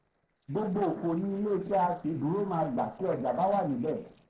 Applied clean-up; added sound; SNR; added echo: neural separator model SepFormer DNS4.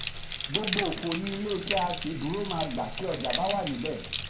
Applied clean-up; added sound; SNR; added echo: none; Bathtub (filling or washing); 3 dB; reverberation time 0.4 s.